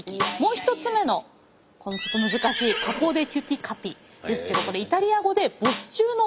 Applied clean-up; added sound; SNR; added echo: none; Snare drum; 6 dB; none.